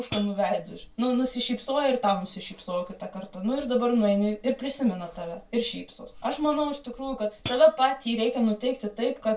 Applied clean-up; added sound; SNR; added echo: none; Hi-hat; 3 dB; reverberation time 0.2 s.